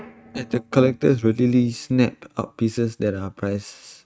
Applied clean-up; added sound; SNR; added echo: neural mask model RNNoise.